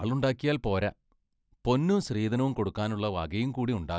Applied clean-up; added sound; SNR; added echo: none; none; none; none.